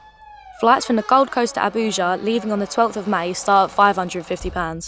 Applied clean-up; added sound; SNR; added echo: none; Squeak; 19 dB; none.